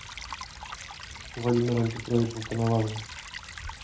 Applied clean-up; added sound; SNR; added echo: none; Stream / Trickle, dribble; 11 dB; reverberation time 0.3 s.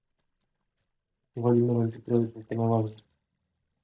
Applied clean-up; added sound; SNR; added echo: neural mask model DeepFilterNet 3.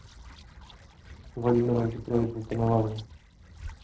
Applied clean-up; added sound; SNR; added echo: neural separator model SepFormer DNS4.